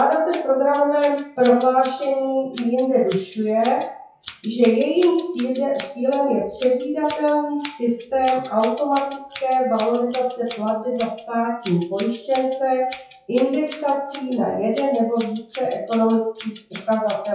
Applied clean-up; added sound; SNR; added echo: classical method WPE with log-MMSE.